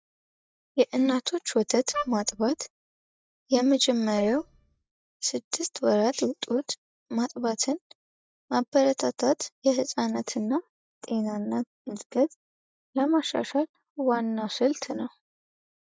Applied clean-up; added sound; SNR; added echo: neural mask model DeepFilterNet 3.